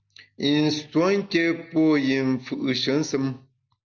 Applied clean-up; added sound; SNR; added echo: none; none; none; none.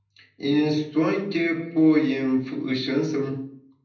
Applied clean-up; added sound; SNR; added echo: none; none; none; reverberation time 0.6 s.